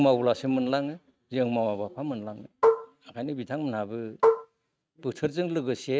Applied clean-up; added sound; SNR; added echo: neural mask model RNNoise.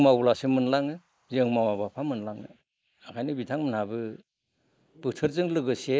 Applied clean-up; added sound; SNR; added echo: neural mask model Resemble Enhance denoiser.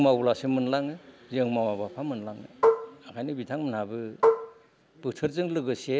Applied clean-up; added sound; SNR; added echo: none; Marimba, xylophone; -2 dB; none.